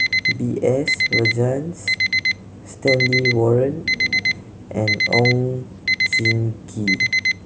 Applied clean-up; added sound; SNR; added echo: none; Alarm; 0 dB; none.